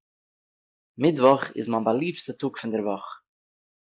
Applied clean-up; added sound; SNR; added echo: neural mask model Resemble Enhance denoiser.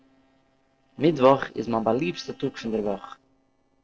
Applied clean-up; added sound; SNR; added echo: neural separator model SepFormer DNS4.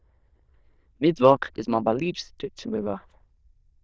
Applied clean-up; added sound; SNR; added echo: neural diffusion model UNIVERSE++.